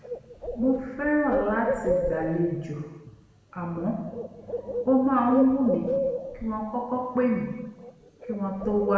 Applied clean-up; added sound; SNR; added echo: none; Bird; 6 dB; reverberation time 1.1 s.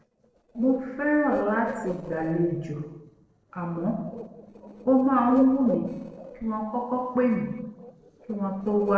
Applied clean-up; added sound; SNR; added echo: neural separator model SepFormer DNS4.